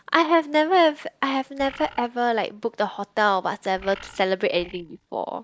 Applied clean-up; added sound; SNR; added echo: neural mask model DeepFilterNet 3.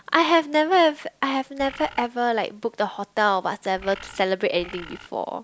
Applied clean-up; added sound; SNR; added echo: none; Bird; 17 dB; none.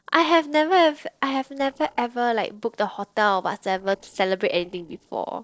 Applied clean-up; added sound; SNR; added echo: neural separator model SepFormer DNS4.